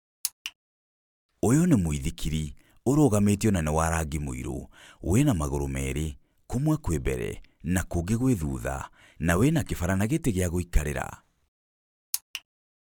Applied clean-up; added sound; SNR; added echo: none; none; none; none.